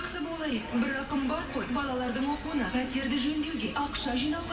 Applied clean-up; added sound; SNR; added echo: none; none; none; reverberation time 2.7 s.